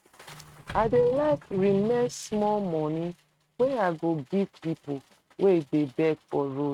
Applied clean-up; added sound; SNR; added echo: neural mask model RNNoise.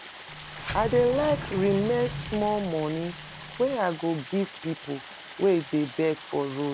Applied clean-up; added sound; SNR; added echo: none; Stream + Sliding door; 10 dB; none.